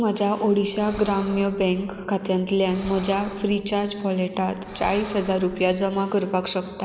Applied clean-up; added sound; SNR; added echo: none; Breathing; 18 dB; none.